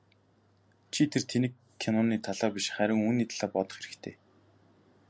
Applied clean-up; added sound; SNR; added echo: none; none; none; none.